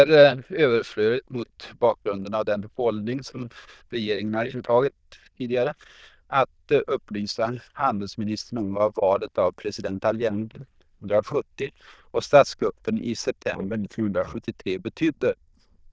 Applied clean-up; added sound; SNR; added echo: neural diffusion model UNIVERSE++.